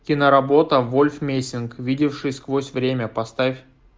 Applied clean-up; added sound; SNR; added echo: none; none; none; none.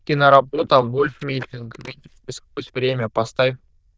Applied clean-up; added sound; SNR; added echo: neural diffusion model UNIVERSE++.